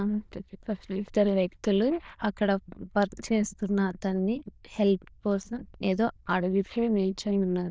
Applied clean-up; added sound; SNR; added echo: neural diffusion model UNIVERSE++.